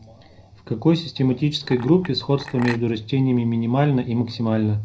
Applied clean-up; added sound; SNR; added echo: none; Chink, clink; 15 dB; reverberation time 0.4 s.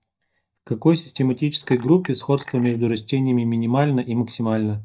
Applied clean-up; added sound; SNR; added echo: neural mask model DeepFilterNet 3.